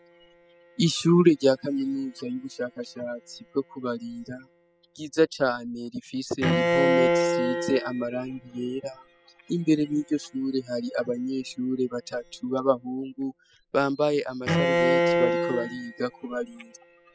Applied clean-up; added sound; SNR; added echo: classical method spectral subtraction.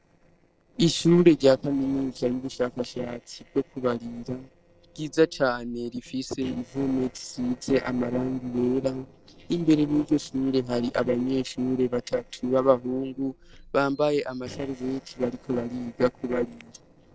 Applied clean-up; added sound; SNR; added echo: neural separator model SepFormer DNS4.